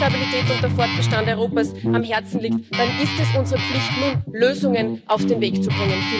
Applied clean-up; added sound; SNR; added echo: none; Guitar; -2 dB; none.